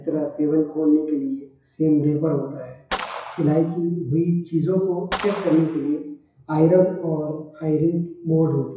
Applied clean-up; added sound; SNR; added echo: classical method WPE with log-MMSE.